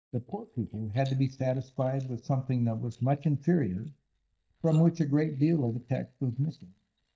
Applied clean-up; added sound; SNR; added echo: neural mask model DeepFilterNet 3.